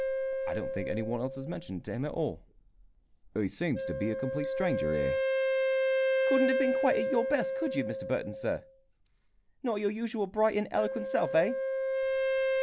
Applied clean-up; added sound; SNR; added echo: none; Wind instrument, woodwind instrument; -1 dB; none.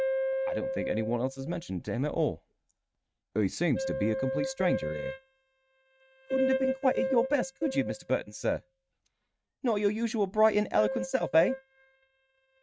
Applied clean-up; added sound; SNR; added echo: neural mask model RNNoise.